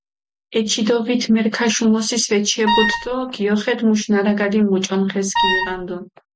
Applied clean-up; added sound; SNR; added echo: none; Wind instrument, woodwind instrument; 2 dB; none.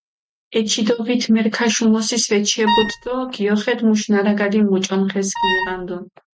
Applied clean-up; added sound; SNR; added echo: neural mask model RNNoise.